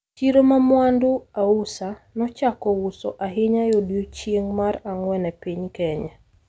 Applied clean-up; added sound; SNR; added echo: none; none; none; none.